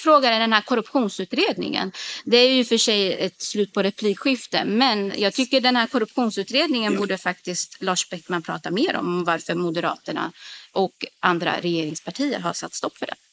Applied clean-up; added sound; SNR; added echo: neural mask model Resemble Enhance denoiser.